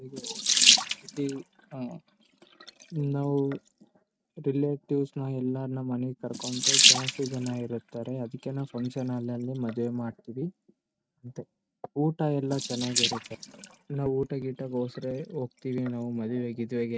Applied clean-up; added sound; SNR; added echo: neural mask model RNNoise.